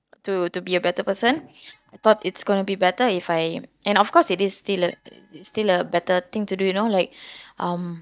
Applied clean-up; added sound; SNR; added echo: neural mask model DeepFilterNet 3.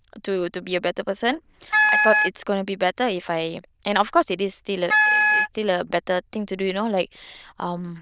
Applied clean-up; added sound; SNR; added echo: neural diffusion model UNIVERSE++.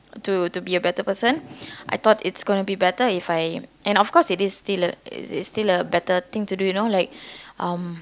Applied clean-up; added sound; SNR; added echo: none; none; none; none.